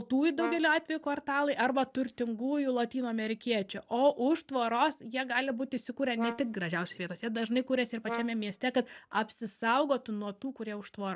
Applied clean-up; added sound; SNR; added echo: none; Brass instrument; 13 dB; none.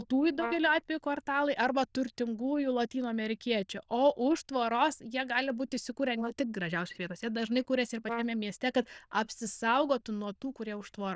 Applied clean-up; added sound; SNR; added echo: neural diffusion model UNIVERSE++.